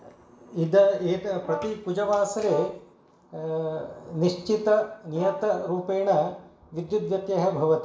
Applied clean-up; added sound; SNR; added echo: none; Brass instrument; 12 dB; reverberation time 0.6 s.